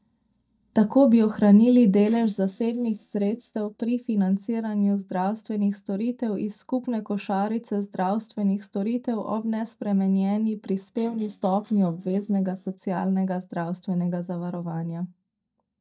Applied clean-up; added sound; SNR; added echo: neural mask model DeepFilterNet 3.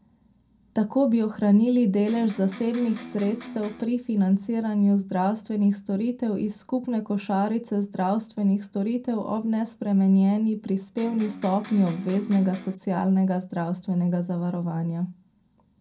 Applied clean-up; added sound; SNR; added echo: none; Electric guitar; 15 dB; reverberation time 0.2 s.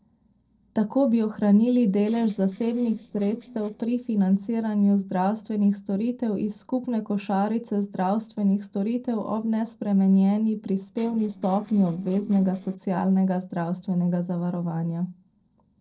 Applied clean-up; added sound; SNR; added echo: neural separator model SepFormer DNS4.